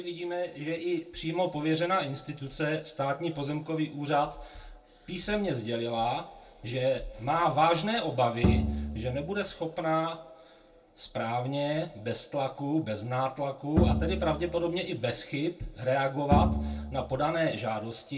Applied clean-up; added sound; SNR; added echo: none; Bowed string instrument; 0 dB; reverberation time 0.2 s.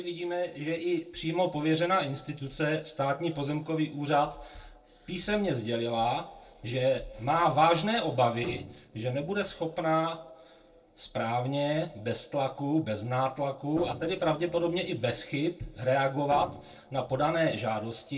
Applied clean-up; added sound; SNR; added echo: neural separator model SepFormer DNS4.